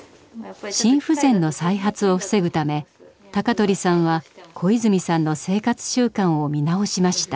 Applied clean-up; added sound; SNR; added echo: none; none; none; none.